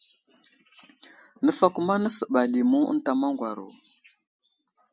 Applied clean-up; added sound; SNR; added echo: none; none; none; none.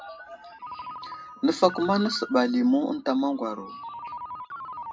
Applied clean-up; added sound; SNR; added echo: none; Ringtone; 13 dB; reverberation time 0.2 s.